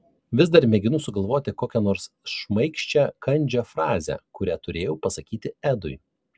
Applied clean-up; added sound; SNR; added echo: none; none; none; none.